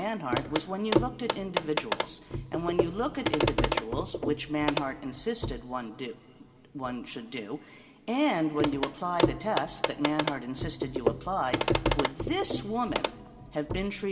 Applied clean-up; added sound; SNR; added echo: none; Clock; -1 dB; reverberation time 2.0 s.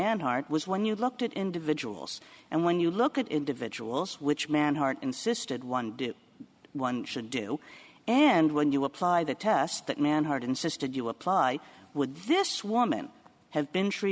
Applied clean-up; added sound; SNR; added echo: none; none; none; none.